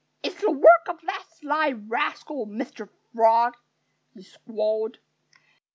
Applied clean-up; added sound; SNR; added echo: none; none; none; none.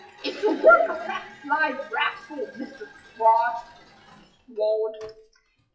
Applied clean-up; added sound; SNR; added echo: classical method WPE with log-MMSE.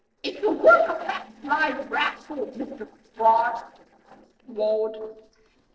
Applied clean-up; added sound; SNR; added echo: neural separator model SepFormer DNS4.